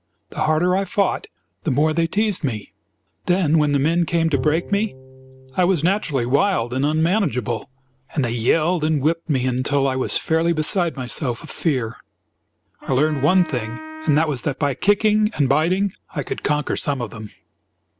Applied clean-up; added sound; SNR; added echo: none; Bowed string instrument + Wind instrument, woodwind instrument; 15 dB; none.